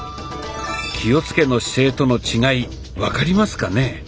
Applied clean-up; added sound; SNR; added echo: none; none; none; none.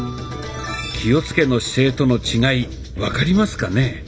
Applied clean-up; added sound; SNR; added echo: none; Piano; 18 dB; reverberation time 0.5 s.